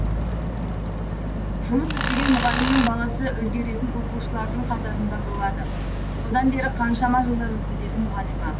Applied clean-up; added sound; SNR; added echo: none; Tools + Boat, Water vehicle; -1 dB; none.